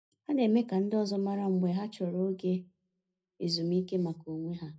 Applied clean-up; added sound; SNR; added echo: none; none; none; reverberation time 0.4 s.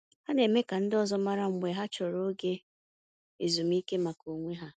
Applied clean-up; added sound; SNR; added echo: none; none; none; none.